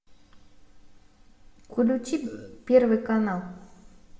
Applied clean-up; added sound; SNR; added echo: none; Burping, eructation; 17 dB; reverberation time 0.8 s.